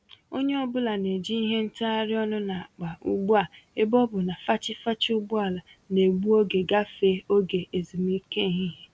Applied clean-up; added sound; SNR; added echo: none; none; none; none.